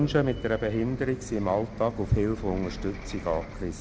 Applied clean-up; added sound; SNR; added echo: none; Bus; 10 dB; none.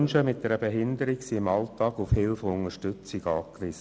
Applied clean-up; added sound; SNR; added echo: none; none; none; none.